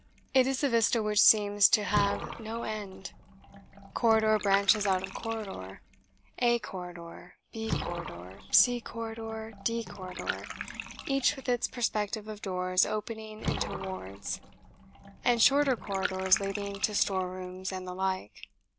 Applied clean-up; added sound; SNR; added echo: none; Bathtub (filling or washing) / Water; 10 dB; none.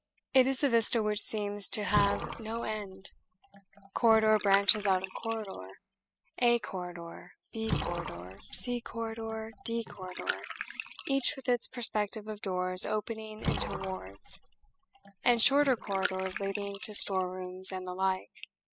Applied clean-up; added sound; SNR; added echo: classical method spectral subtraction.